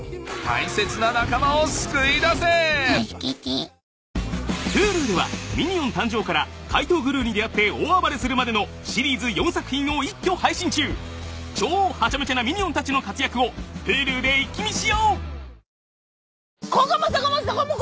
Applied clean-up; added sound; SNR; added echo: none; none; none; none.